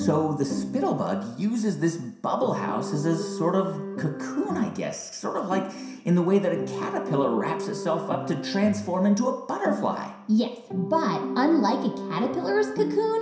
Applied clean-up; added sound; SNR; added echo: none; none; none; reverberation time 0.7 s.